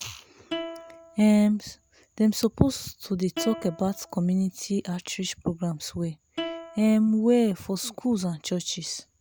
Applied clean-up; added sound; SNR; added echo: none; Plucked string instrument; 15 dB; none.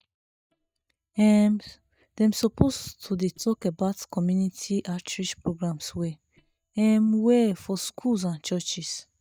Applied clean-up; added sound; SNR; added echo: neural mask model DeepFilterNet 3.